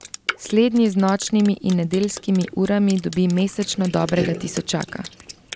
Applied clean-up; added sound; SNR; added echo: none; Drip; 14 dB; none.